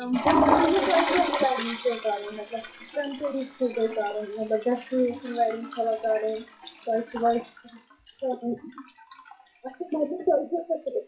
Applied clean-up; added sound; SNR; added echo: classical method WPE with log-MMSE.